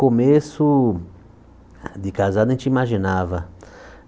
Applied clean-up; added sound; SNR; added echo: none; none; none; none.